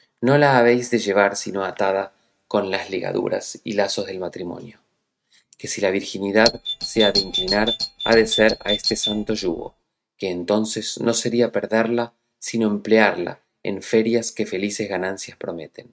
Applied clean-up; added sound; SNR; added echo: neural mask model RNNoise.